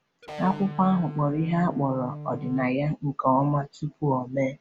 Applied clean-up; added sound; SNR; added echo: none; Electric guitar; 11 dB; none.